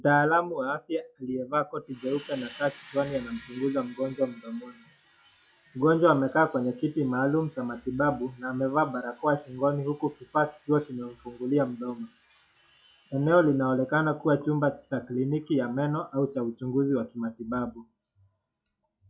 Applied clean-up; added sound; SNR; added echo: classical method log-MMSE.